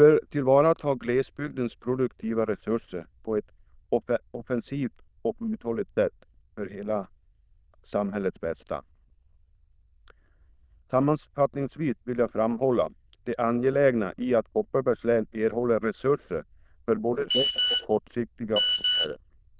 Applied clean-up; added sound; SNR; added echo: neural diffusion model UNIVERSE++.